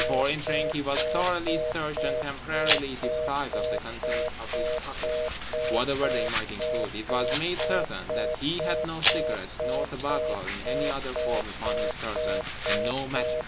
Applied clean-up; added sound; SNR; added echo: none; Domestic sounds, home sounds + Telephone; -4 dB; none.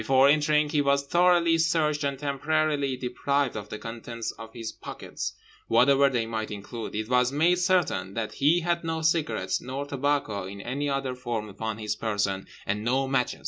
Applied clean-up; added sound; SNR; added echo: none; none; none; none.